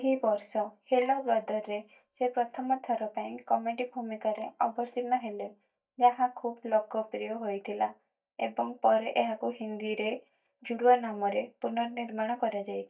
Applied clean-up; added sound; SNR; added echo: neural mask model DeepFilterNet 3.